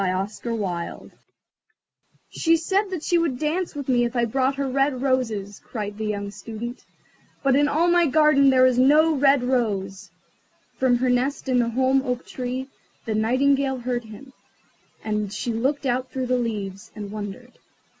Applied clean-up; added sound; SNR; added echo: none; none; none; none.